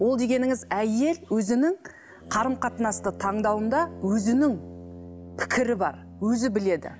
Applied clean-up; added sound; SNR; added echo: none; Brass instrument; 17 dB; none.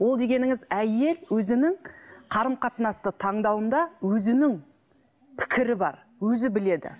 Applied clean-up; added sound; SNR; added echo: none; none; none; none.